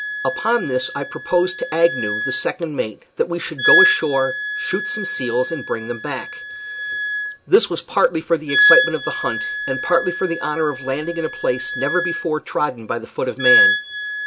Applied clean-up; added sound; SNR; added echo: none; Wind instrument, woodwind instrument; 1 dB; none.